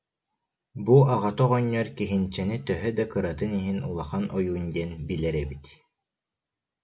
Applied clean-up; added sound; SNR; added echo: none; none; none; none.